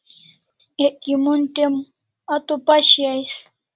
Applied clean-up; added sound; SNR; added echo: none; none; none; none.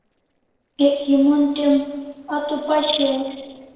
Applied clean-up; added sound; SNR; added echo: neural separator model SepFormer DNS4.